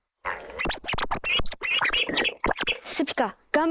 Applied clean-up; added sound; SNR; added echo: neural mask model Resemble Enhance denoiser.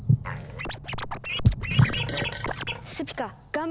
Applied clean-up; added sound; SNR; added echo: none; Fart + Scratching (performance technique); 4 dB; none.